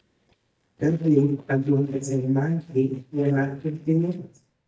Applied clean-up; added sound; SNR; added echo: neural mask model DeepFilterNet 3.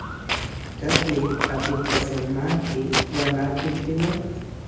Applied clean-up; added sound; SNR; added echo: none; Walk, footsteps; 2 dB; reverberation time 1.1 s.